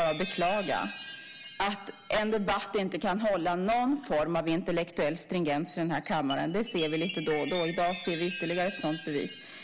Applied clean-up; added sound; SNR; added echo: none; Chime; 13 dB; none.